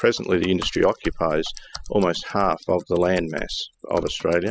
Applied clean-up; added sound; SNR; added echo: classical method spectral subtraction.